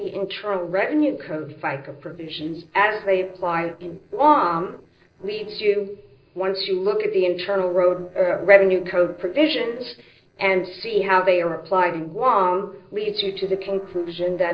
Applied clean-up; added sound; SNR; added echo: neural separator model SepFormer DNS4.